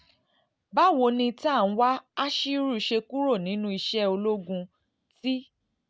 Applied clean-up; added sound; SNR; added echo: none; none; none; none.